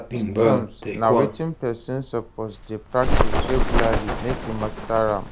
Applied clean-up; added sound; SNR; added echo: none; Bird; -3 dB; none.